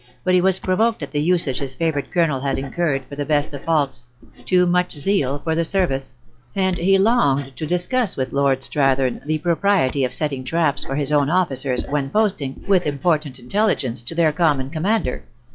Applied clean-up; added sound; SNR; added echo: classical method log-MMSE.